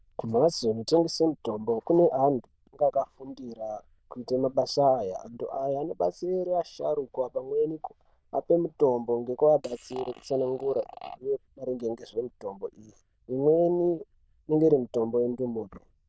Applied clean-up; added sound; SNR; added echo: neural diffusion model UNIVERSE++.